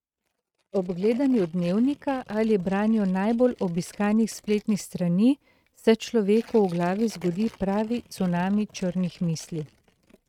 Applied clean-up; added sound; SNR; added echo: neural mask model RNNoise.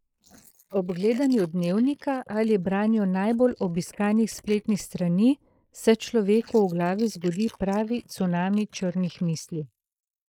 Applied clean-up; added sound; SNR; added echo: neural mask model Resemble Enhance denoiser.